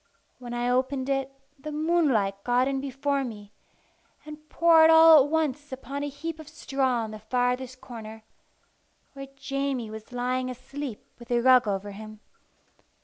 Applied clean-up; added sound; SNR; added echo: none; none; none; none.